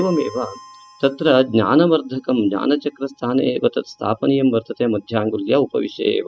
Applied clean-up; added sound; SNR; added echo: classical method spectral subtraction.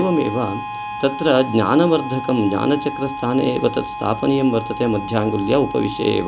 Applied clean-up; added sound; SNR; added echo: none; Harmonica; 10 dB; none.